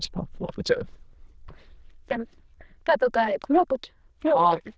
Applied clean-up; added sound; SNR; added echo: neural diffusion model UNIVERSE++.